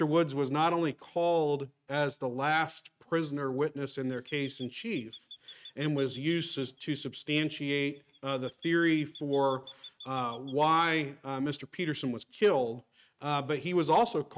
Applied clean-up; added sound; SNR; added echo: neural mask model RNNoise.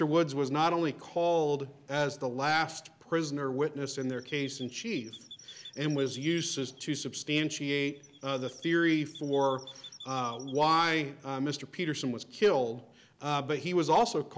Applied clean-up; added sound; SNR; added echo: none; Chirp, tweet; 20 dB; none.